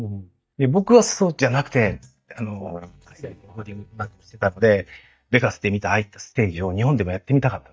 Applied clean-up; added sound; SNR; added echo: neural mask model DeepFilterNet 3.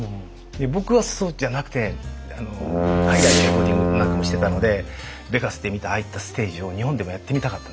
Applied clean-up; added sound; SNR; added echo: none; Brass instrument + Whoosh, swoosh, swish; -3 dB; none.